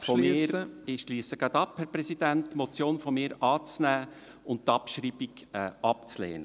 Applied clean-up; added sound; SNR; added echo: none; none; none; none.